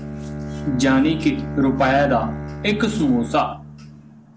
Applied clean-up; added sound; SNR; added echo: none; Bowed string instrument; 9 dB; none.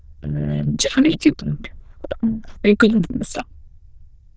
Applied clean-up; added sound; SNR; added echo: neural diffusion model UNIVERSE++.